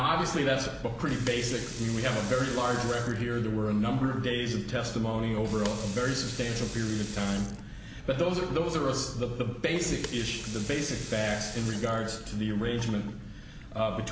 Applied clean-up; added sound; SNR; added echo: none; Sink (filling or washing) / Water tap, faucet; 15 dB; none.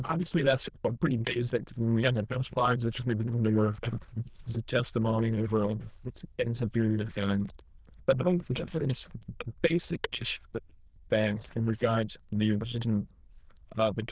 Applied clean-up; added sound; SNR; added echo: neural diffusion model UNIVERSE++.